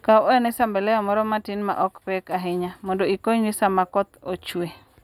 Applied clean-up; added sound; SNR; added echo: none; none; none; none.